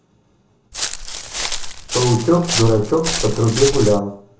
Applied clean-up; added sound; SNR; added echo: none; Walk, footsteps; 4 dB; reverberation time 0.7 s.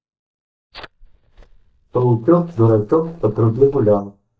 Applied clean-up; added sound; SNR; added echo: neural mask model DeepFilterNet 3.